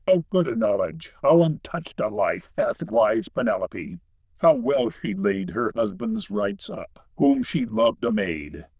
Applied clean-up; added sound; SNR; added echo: neural diffusion model UNIVERSE++.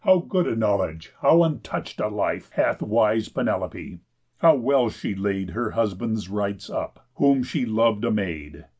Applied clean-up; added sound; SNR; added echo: none; none; none; none.